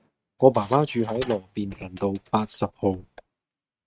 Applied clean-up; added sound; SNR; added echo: neural mask model RNNoise.